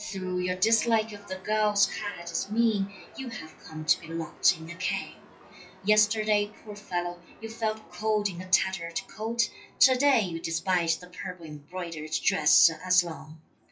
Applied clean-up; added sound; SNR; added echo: classical method WPE with log-MMSE.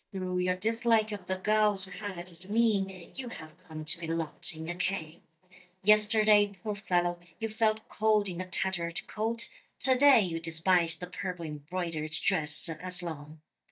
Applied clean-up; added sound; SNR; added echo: neural mask model DeepFilterNet 3.